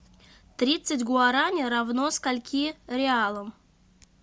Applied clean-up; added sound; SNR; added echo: none; none; none; none.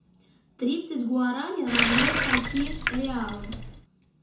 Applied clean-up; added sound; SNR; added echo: none; Water tap, faucet; -3 dB; reverberation time 0.6 s.